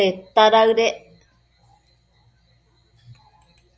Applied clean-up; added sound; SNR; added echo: none; none; none; none.